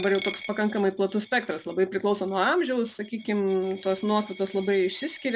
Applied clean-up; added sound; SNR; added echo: none; Coin (dropping); 18 dB; none.